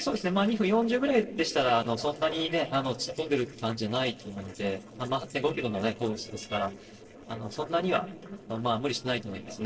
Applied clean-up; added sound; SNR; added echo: neural separator model SepFormer DNS4.